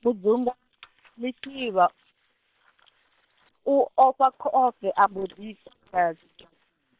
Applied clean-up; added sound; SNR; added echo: neural separator model SepFormer WHAM!.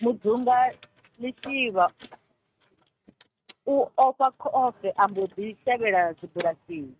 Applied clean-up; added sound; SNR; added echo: neural mask model RNNoise.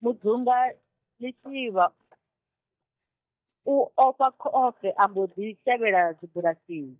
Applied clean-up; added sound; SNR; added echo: neural mask model DeepFilterNet 3.